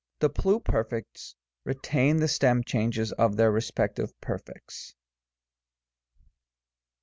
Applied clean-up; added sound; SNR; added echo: none; none; none; none.